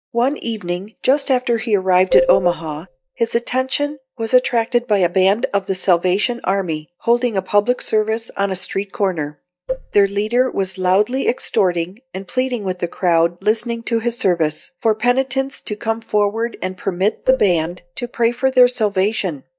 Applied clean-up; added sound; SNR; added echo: neural mask model DeepFilterNet 3.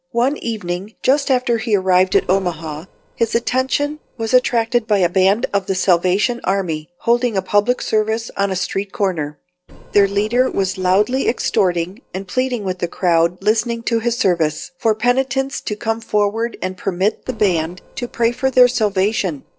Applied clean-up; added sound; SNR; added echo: neural separator model SepFormer DNS4.